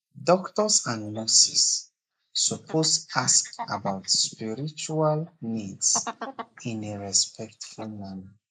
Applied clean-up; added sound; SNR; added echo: neural mask model Resemble Enhance denoiser.